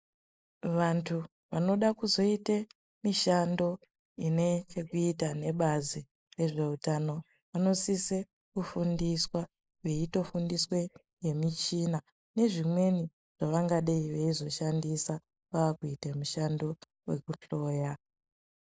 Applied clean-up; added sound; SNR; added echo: neural mask model Resemble Enhance denoiser.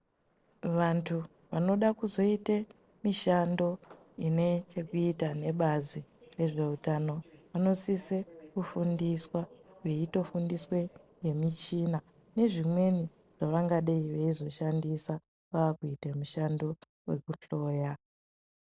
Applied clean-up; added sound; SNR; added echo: neural separator model SepFormer DNS4.